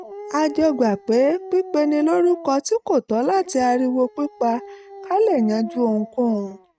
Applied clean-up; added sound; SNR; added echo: neural mask model RNNoise.